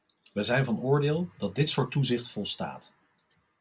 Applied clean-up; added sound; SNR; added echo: none; none; none; none.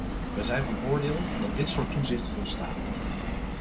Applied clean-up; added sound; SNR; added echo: none; Subway, metro, underground; 0 dB; none.